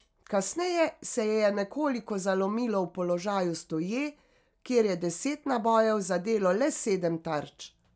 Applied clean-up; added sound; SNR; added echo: none; none; none; none.